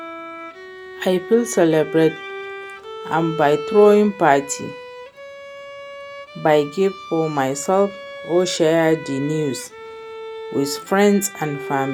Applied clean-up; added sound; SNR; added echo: none; Bowed string instrument; 13 dB; none.